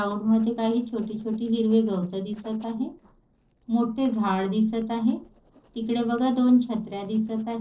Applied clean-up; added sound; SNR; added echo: neural separator model SepFormer DNS4.